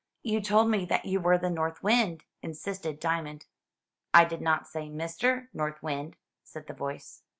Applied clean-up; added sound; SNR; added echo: none; none; none; none.